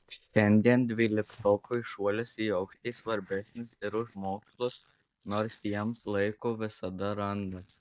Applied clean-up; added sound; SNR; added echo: neural mask model DeepFilterNet 3.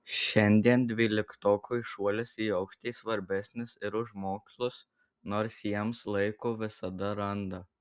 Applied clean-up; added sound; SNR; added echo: none; none; none; none.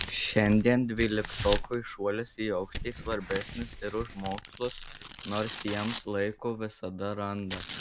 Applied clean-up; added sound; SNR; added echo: none; Tearing; 9 dB; none.